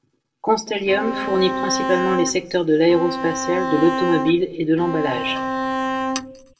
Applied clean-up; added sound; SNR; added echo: none; Bowed string instrument; 4 dB; reverberation time 1.6 s.